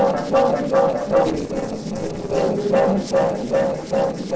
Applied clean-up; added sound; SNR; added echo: neural separator model SepFormer DNS4.